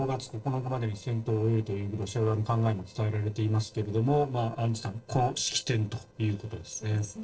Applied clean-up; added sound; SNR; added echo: neural separator model SepFormer DNS4.